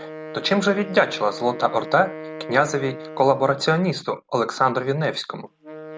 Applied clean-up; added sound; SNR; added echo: none; Wind instrument, woodwind instrument; 14 dB; none.